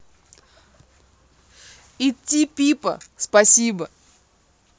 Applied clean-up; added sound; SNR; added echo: none; none; none; none.